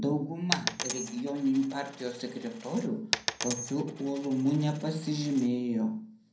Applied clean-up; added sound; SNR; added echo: none; Coin (dropping); 7 dB; reverberation time 0.6 s.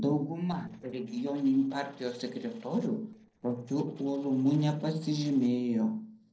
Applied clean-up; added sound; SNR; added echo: neural separator model SepFormer DNS4.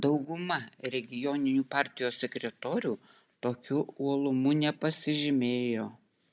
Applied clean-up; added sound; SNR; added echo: none; none; none; none.